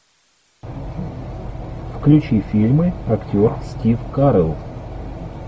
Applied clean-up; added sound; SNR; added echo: none; none; none; none.